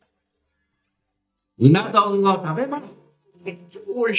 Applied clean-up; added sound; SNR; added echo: neural mask model DeepFilterNet 3.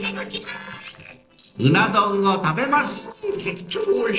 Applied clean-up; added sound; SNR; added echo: neural separator model SepFormer DNS4.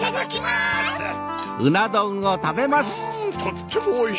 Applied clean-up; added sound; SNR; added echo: none; none; none; none.